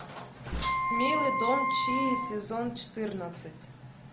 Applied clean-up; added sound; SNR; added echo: none; Wind instrument, woodwind instrument; -3 dB; none.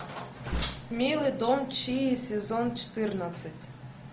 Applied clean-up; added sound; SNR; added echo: none; none; none; none.